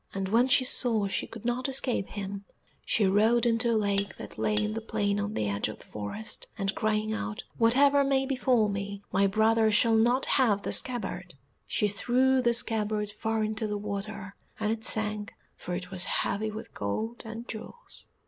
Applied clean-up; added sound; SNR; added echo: none; Cutlery, silverware; 5 dB; none.